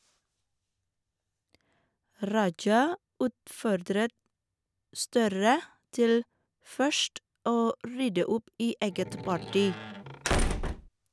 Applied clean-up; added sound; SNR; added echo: none; Squeak / Slam / Wood; 2 dB; none.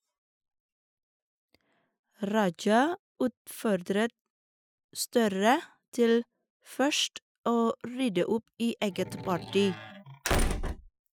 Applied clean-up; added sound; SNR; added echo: classical method Wiener filter.